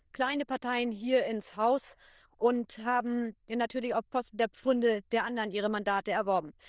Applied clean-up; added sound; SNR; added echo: neural diffusion model UNIVERSE++.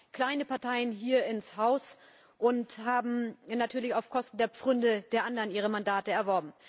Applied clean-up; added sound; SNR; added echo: none; none; none; none.